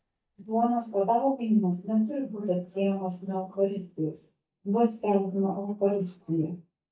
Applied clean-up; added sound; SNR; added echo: neural mask model DeepFilterNet 3.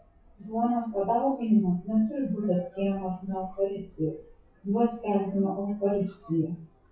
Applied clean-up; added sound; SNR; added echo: classical method WPE with log-MMSE.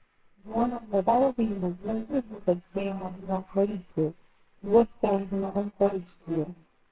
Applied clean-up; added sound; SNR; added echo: neural separator model SepFormer WHAMR!.